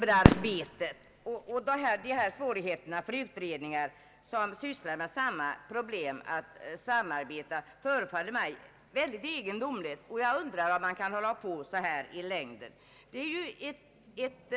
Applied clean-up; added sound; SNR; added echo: none; Fireworks; -4 dB; none.